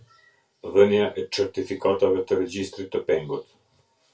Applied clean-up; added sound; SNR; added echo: none; none; none; reverberation time 0.2 s.